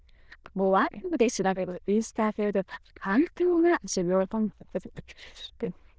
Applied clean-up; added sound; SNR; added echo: neural diffusion model UNIVERSE++.